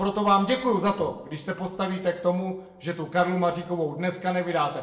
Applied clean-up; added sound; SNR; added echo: neural separator model SepFormer DNS4.